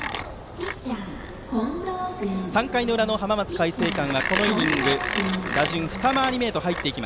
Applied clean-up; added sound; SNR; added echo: none; Mechanisms; 7 dB; none.